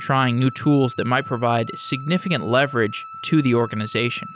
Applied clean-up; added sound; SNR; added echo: none; Wind instrument, woodwind instrument; 16 dB; none.